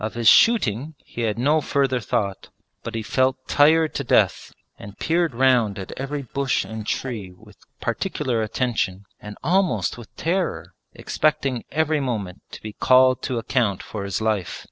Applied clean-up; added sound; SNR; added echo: neural separator model SepFormer DNS4.